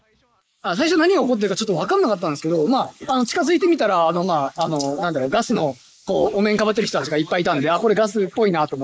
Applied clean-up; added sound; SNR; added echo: neural mask model Resemble Enhance denoiser.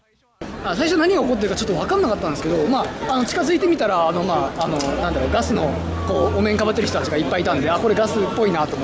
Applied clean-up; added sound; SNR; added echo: none; none; none; none.